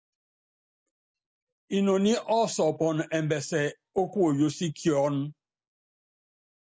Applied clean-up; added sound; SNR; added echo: none; none; none; none.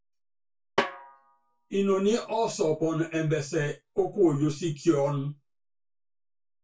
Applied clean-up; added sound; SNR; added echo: none; Snare drum; 6 dB; reverberation time 0.2 s.